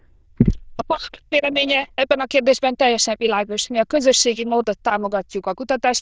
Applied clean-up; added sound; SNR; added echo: neural diffusion model UNIVERSE++.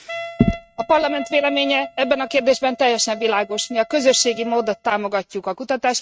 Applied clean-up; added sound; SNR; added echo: neural mask model RNNoise.